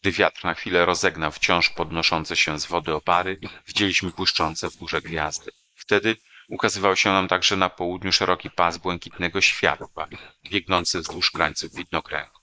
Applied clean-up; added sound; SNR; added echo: neural mask model Resemble Enhance denoiser.